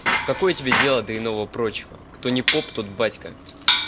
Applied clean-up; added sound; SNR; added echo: none; Bicycle; 1 dB; none.